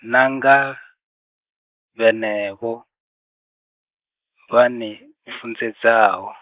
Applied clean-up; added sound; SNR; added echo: neural mask model Resemble Enhance denoiser.